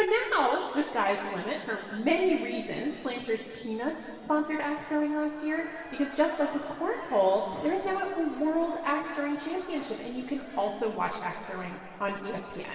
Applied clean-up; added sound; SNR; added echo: none; none; none; reverberation time 2.4 s.